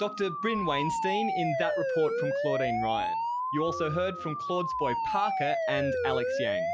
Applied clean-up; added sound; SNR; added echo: classical method log-MMSE.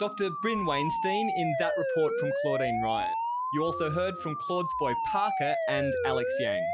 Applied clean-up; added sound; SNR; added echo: classical method Wiener filter.